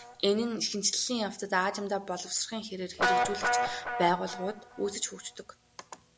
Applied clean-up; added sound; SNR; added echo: none; Guitar; 3 dB; none.